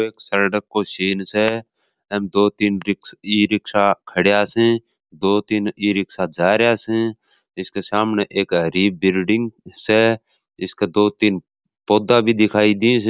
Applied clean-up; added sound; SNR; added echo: none; none; none; none.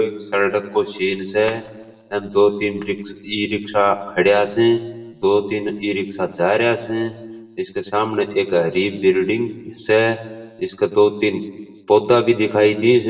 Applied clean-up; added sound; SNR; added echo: none; none; none; reverberation time 1.2 s.